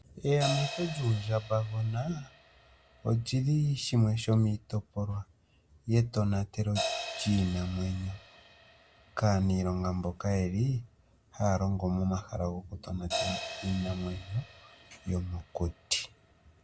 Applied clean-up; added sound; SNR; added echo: none; Crash cymbal; 12 dB; none.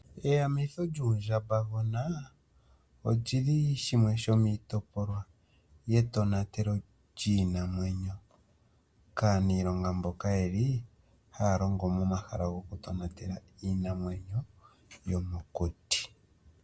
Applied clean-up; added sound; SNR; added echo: none; none; none; none.